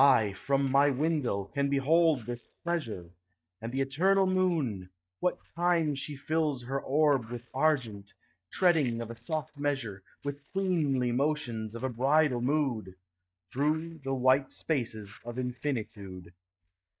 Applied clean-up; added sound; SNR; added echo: neural mask model DeepFilterNet 3.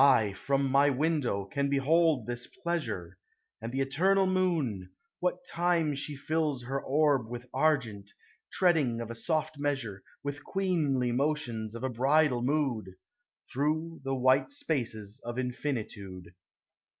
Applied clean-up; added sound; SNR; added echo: none; none; none; none.